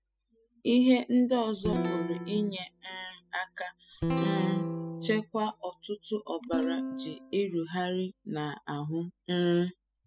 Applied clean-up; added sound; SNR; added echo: classical method spectral subtraction.